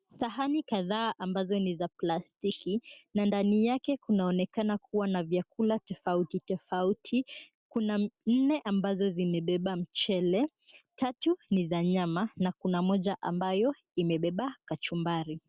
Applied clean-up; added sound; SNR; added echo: none; none; none; none.